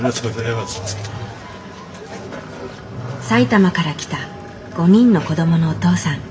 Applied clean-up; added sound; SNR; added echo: none; Growling; 14 dB; reverberation time 0.6 s.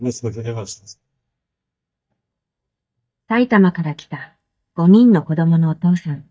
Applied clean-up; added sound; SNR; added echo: neural mask model DeepFilterNet 3.